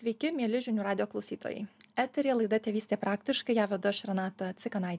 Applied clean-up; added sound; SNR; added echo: none; none; none; none.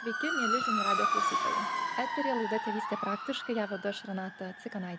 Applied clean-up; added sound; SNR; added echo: none; Motor vehicle (road) / Siren; -3 dB; none.